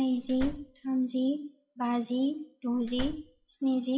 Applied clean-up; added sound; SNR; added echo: classical method WPE with log-MMSE.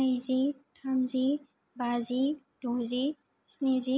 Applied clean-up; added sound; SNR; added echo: none; none; none; none.